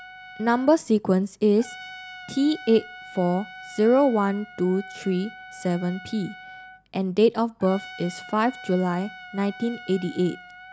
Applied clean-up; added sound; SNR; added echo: none; Trumpet; 18 dB; none.